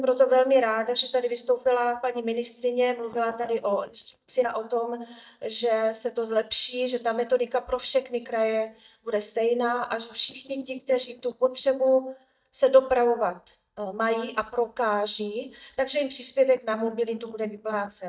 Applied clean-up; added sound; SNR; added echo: neural mask model DeepFilterNet 3.